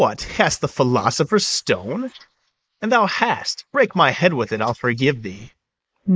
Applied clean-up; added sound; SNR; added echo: neural mask model Resemble Enhance denoiser.